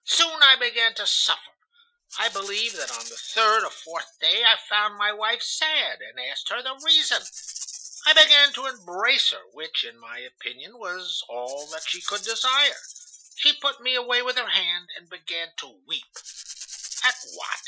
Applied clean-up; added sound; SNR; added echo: classical method Wiener filter.